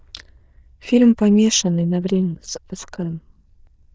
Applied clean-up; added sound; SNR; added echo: neural diffusion model UNIVERSE++.